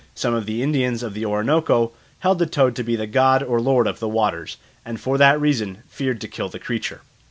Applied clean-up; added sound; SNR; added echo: none; none; none; none.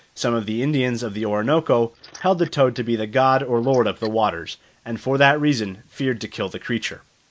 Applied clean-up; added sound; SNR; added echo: neural mask model Resemble Enhance denoiser.